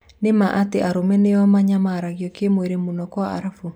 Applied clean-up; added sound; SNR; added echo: none; none; none; none.